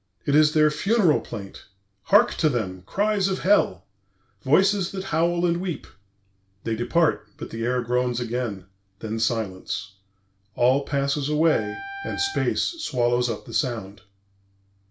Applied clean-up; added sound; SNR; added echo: none; Wind instrument, woodwind instrument; 13 dB; none.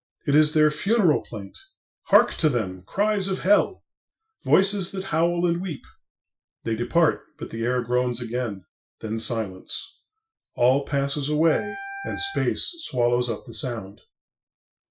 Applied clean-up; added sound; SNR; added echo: classical method Wiener filter.